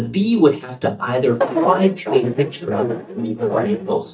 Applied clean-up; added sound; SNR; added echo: neural mask model DeepFilterNet 3.